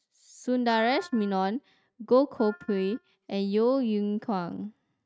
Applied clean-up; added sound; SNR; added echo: neural mask model RNNoise.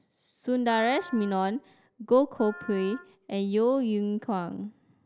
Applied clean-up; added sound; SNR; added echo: none; Wind instrument, woodwind instrument; 19 dB; none.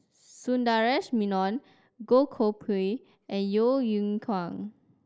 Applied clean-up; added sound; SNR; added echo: neural mask model Resemble Enhance denoiser.